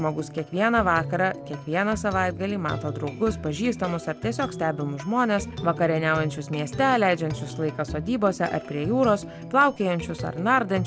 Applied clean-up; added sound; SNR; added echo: none; none; none; none.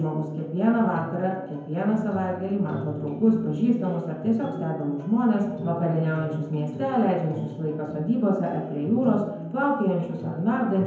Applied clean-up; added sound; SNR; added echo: none; none; none; reverberation time 0.9 s.